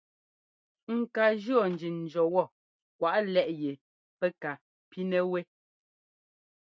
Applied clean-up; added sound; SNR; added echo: none; none; none; none.